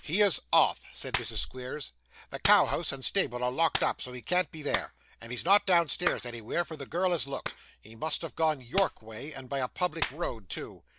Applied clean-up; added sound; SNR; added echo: none; Clapping; 11 dB; none.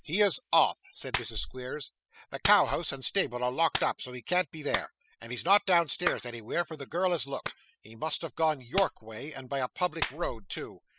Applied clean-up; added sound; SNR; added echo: classical method spectral subtraction.